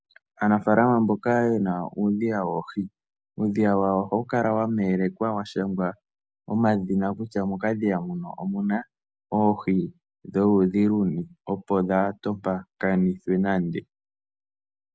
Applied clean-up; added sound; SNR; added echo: none; none; none; none.